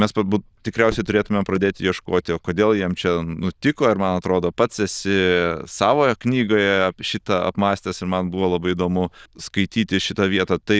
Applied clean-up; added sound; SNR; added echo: neural diffusion model UNIVERSE++.